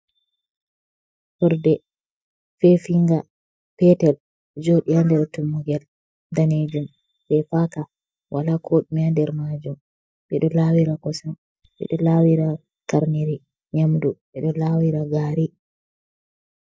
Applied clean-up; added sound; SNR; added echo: neural mask model DeepFilterNet 3.